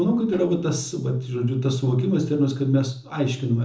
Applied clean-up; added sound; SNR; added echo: neural separator model SepFormer DNS4.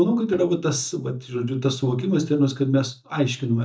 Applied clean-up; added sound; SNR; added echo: neural mask model DeepFilterNet 3.